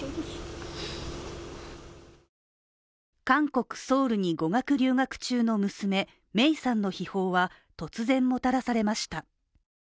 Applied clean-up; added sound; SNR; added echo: none; none; none; none.